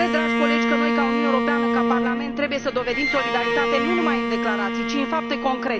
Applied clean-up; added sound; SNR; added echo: none; Bowed string instrument; -3 dB; none.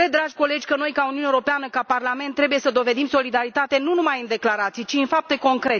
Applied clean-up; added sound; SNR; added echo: none; none; none; none.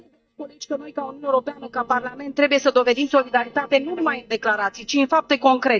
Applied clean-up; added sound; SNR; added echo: neural mask model DeepFilterNet 3.